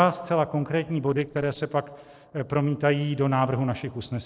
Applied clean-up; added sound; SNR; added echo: neural separator model SepFormer DNS4.